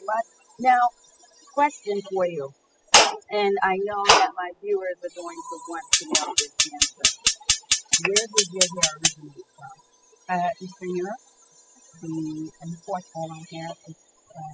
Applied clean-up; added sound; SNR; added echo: classical method spectral subtraction.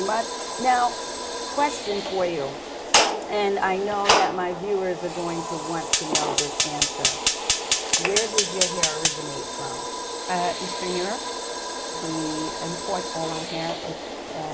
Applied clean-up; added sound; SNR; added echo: none; Fire; -2 dB; none.